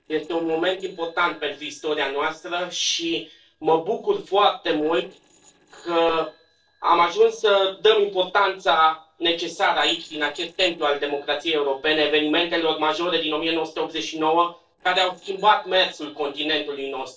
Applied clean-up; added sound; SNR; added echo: neural separator model SepFormer DNS4.